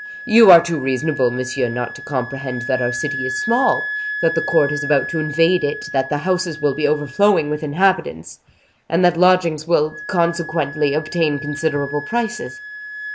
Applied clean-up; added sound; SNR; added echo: none; Wind instrument, woodwind instrument; 11 dB; none.